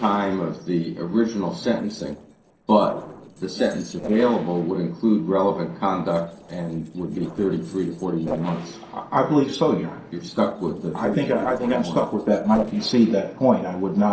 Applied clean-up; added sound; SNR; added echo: neural separator model SepFormer DNS4.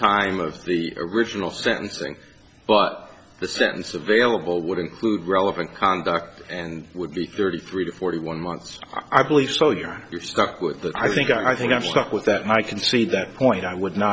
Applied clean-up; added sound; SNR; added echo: none; none; none; none.